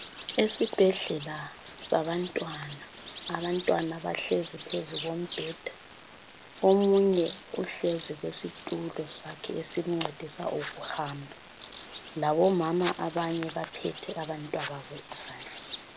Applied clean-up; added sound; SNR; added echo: none; Bird vocalization, bird call, bird song; 12 dB; none.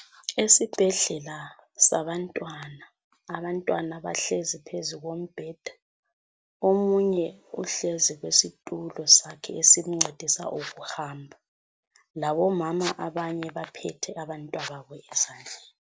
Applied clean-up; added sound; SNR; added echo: none; none; none; none.